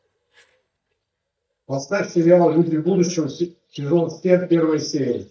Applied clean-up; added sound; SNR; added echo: neural mask model DeepFilterNet 3.